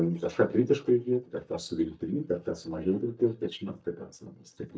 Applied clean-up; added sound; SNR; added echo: neural mask model DeepFilterNet 3.